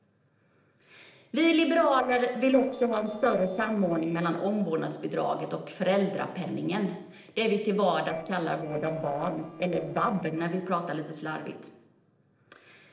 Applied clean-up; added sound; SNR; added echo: neural separator model SepFormer DNS4.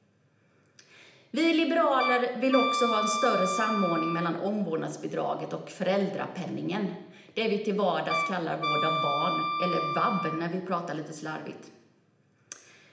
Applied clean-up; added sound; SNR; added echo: none; Wind instrument, woodwind instrument; 1 dB; reverberation time 0.8 s.